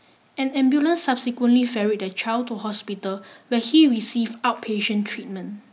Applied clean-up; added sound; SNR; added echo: none; none; none; none.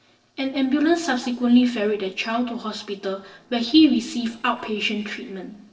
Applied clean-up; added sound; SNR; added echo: neural separator model SepFormer DNS4.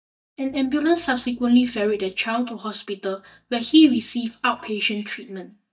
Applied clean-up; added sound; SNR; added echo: neural mask model DeepFilterNet 3.